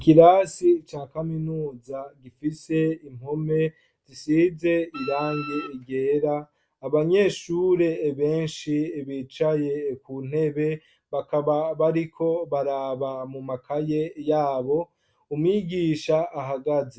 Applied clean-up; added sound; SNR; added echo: none; Wind instrument, woodwind instrument; 13 dB; none.